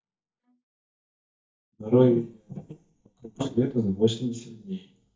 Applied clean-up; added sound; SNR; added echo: neural mask model DeepFilterNet 3.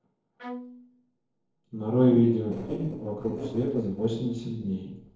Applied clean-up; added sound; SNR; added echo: neural separator model SepFormer DNS4.